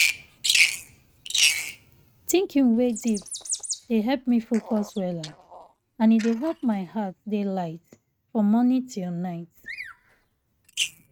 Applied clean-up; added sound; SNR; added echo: neural mask model RNNoise.